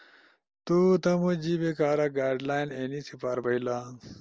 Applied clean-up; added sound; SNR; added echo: none; none; none; none.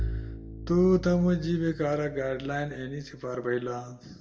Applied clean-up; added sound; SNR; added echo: none; Bowed string instrument; 11 dB; reverberation time 0.8 s.